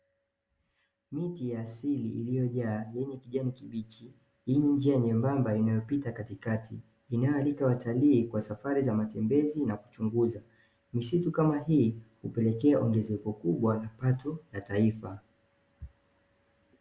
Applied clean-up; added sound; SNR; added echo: none; none; none; none.